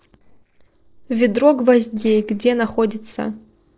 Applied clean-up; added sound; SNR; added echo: neural separator model SepFormer DNS4.